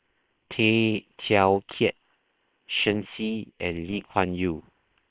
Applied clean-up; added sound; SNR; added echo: neural separator model SepFormer WHAM!.